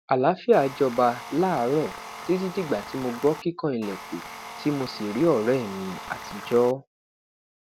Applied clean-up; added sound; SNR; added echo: none; Tools; 13 dB; none.